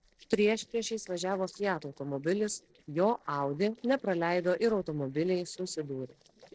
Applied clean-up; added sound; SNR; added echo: neural separator model SepFormer DNS4.